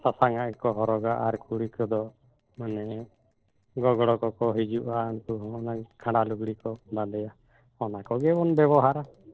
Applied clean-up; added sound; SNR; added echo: neural separator model SepFormer DNS4.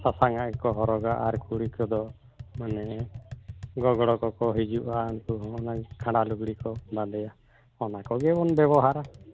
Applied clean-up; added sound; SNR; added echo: none; Tap; 13 dB; none.